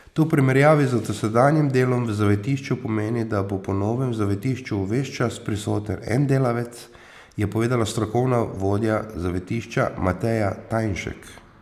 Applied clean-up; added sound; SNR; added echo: none; none; none; none.